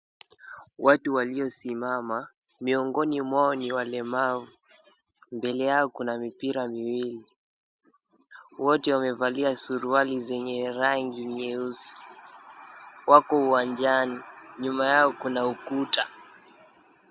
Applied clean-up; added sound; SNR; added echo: none; none; none; none.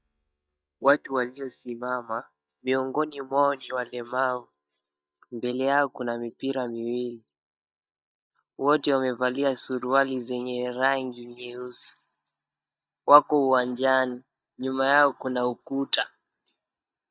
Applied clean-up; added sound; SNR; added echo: neural mask model DeepFilterNet 3.